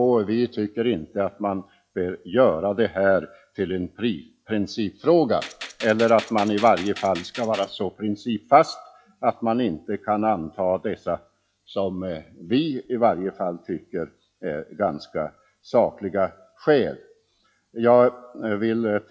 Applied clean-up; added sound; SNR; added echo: classical method log-MMSE.